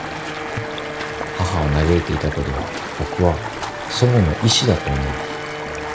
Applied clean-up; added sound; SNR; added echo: none; Wind instrument, woodwind instrument + Stream; 7 dB; none.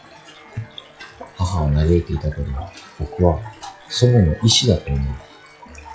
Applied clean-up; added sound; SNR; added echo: classical method log-MMSE.